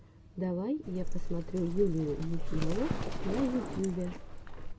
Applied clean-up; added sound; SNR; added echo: none; Livestock, farm animals, working animals; -1 dB; none.